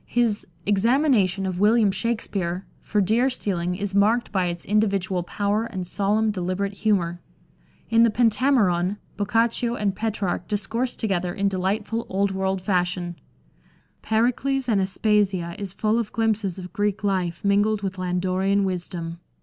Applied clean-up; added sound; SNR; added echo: none; none; none; none.